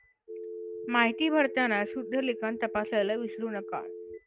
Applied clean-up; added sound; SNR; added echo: neural mask model RNNoise.